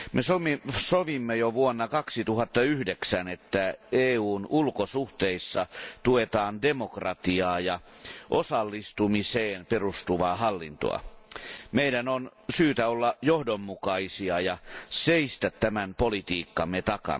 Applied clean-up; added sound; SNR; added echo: none; none; none; none.